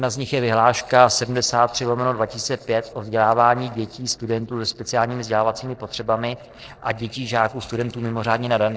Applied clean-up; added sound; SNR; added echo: neural separator model SepFormer DNS4.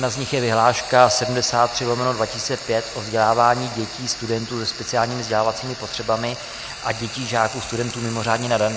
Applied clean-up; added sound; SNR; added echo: none; Frying (food); 12 dB; none.